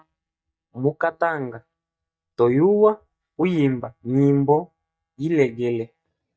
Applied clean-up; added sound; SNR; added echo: neural mask model DeepFilterNet 3.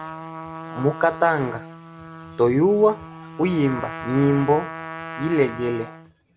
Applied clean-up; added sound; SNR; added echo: none; Trumpet; 13 dB; none.